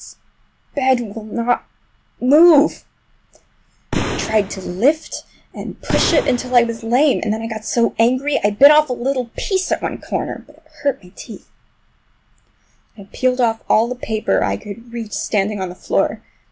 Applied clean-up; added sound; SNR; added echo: none; Boom; 5 dB; none.